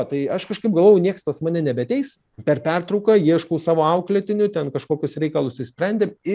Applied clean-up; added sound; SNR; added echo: none; none; none; none.